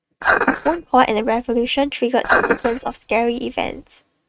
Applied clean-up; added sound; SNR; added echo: neural mask model RNNoise.